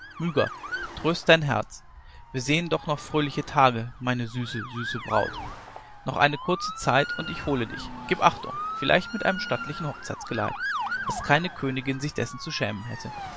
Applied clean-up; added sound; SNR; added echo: none; Motor vehicle (road) / Siren; 10 dB; none.